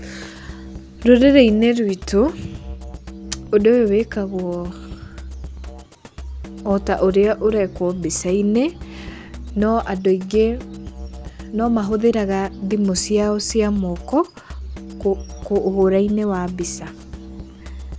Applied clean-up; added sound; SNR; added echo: none; Drum kit; 14 dB; none.